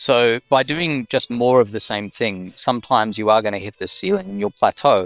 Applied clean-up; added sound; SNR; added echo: neural separator model SepFormer WHAM!.